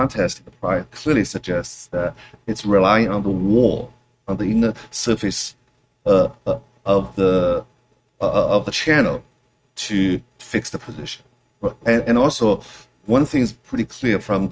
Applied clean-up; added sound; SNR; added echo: neural mask model RNNoise.